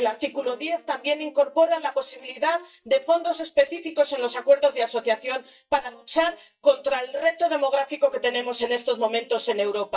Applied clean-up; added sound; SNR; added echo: neural mask model DeepFilterNet 3.